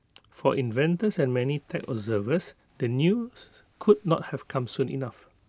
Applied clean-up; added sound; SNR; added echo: none; none; none; none.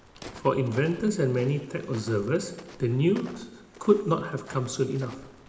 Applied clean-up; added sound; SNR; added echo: none; Walk, footsteps; 20 dB; reverberation time 0.8 s.